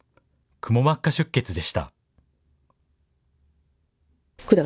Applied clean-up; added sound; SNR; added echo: none; none; none; none.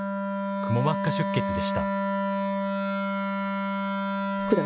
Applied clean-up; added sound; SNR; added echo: none; Wind instrument, woodwind instrument; -4 dB; none.